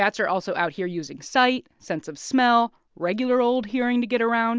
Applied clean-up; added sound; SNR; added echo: none; none; none; none.